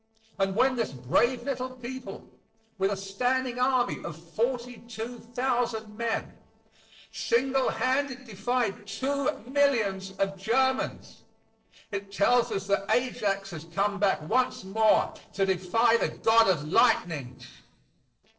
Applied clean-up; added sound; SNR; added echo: neural separator model SepFormer DNS4.